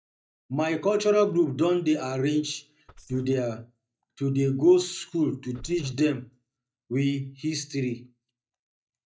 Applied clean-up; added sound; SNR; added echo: neural mask model DeepFilterNet 3.